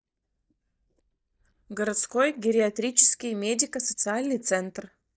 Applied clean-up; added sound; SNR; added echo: neural mask model DeepFilterNet 3.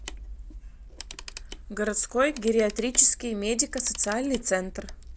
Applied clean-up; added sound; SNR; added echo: none; Camera; 14 dB; none.